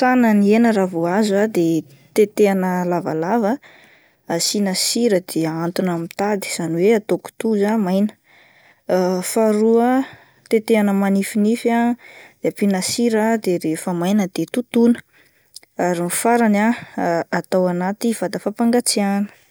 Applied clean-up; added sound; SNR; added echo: none; none; none; none.